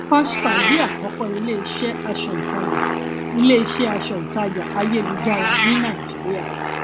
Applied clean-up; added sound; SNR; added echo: none; Meow + Aircraft; 2 dB; none.